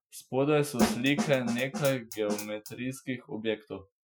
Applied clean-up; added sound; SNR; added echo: classical method Wiener filter.